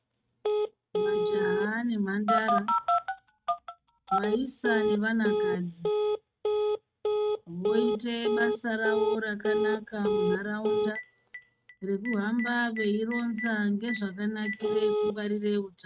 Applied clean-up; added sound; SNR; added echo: neural mask model RNNoise.